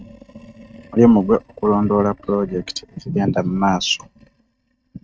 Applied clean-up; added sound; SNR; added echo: neural mask model RNNoise.